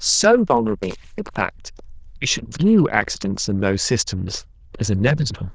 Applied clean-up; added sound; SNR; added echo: neural diffusion model UNIVERSE++.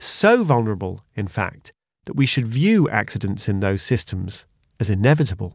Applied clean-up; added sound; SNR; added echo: none; none; none; none.